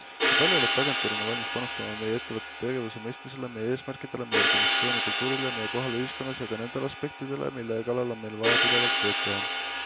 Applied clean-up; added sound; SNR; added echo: none; Hi-hat; -5 dB; none.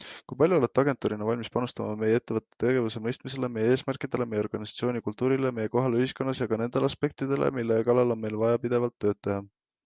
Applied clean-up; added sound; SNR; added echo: none; none; none; none.